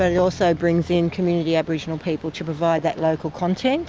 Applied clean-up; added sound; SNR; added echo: none; Bowed string instrument; 20 dB; none.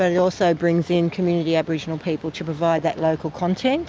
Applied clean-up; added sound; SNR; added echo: none; none; none; none.